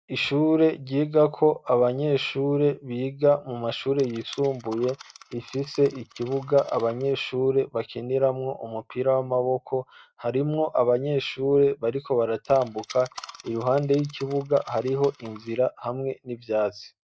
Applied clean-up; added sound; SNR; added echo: neural mask model RNNoise.